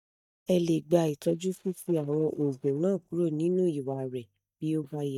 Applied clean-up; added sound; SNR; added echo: neural mask model DeepFilterNet 3.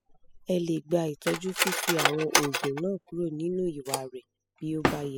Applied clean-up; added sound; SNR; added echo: classical method spectral subtraction.